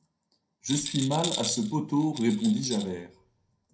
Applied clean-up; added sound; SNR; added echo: none; Rattle; 9 dB; reverberation time 0.2 s.